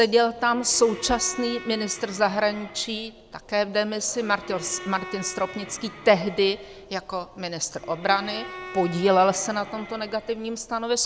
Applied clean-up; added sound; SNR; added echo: none; Bowed string instrument; 16 dB; none.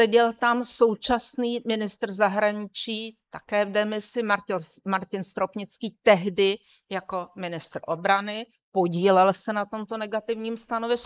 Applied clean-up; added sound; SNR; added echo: neural mask model Resemble Enhance denoiser.